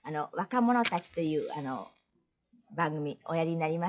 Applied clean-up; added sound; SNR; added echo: classical method log-MMSE.